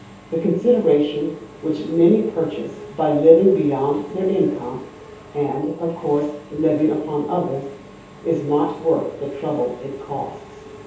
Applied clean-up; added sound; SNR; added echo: none; Engine / Mechanisms; 20 dB; reverberation time 0.7 s.